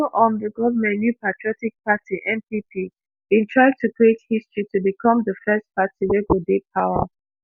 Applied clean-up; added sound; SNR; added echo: none; none; none; none.